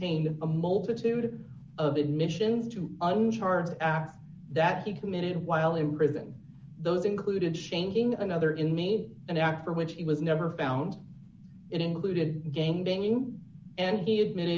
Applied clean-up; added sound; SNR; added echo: none; none; none; none.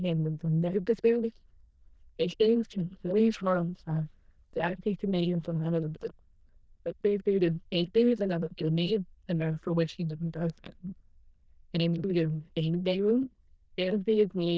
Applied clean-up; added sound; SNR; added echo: neural diffusion model UNIVERSE++.